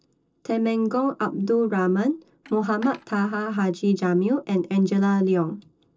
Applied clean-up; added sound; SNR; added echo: neural separator model SepFormer DNS4.